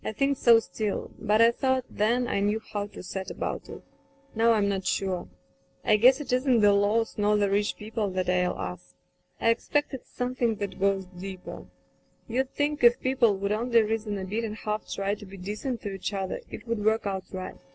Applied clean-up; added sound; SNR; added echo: neural separator model SepFormer DNS4.